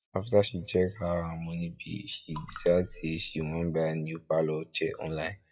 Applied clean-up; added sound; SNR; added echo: classical method WPE with log-MMSE.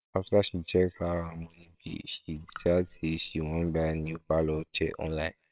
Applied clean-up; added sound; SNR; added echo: neural separator model SepFormer WHAMR!.